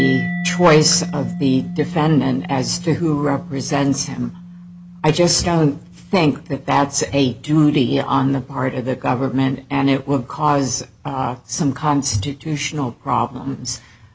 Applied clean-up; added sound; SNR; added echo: none; Mallet percussion; 13 dB; none.